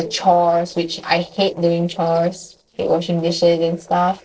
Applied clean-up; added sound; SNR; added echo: neural separator model SepFormer DNS4.